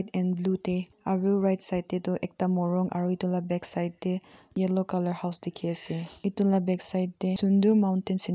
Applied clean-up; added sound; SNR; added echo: none; none; none; none.